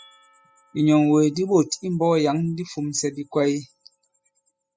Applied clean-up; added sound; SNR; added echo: classical method spectral subtraction.